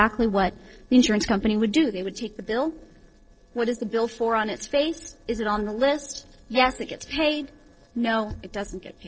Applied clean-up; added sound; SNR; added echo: neural separator model SepFormer DNS4.